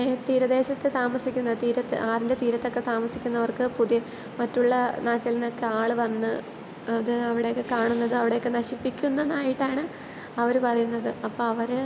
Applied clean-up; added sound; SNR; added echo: none; none; none; none.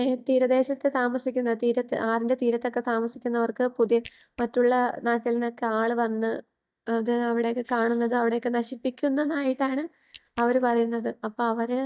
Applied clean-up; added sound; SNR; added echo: neural mask model DeepFilterNet 3.